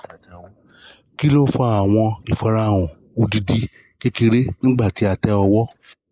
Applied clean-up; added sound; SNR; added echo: neural mask model Resemble Enhance denoiser.